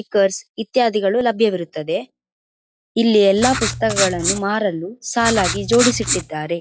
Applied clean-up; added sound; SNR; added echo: classical method log-MMSE.